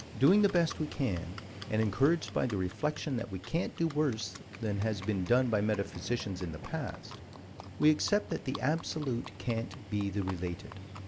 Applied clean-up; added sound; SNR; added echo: none; Livestock, farm animals, working animals; 13 dB; none.